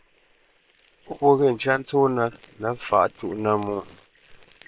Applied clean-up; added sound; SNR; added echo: neural separator model SepFormer WHAM!.